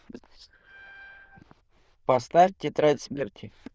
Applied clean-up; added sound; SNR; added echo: neural diffusion model UNIVERSE++.